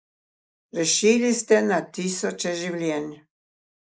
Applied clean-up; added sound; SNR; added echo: neural mask model Resemble Enhance denoiser.